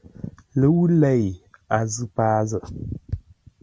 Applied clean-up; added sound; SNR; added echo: none; none; none; none.